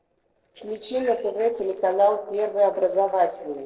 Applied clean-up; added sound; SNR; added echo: neural separator model SepFormer DNS4.